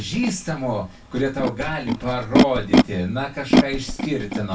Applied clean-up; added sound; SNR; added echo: none; Animal; -3 dB; reverberation time 0.2 s.